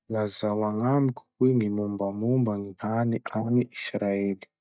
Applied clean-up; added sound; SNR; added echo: neural mask model DeepFilterNet 3.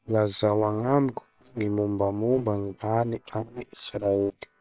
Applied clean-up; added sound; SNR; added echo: neural separator model SepFormer WHAM!.